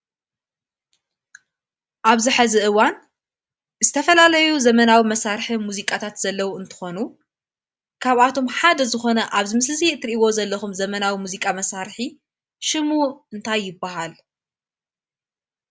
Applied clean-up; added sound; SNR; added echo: none; none; none; none.